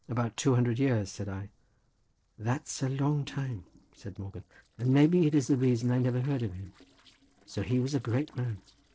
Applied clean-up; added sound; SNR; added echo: neural separator model SepFormer DNS4.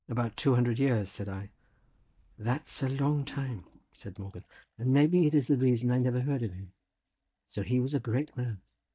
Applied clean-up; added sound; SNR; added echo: neural mask model DeepFilterNet 3.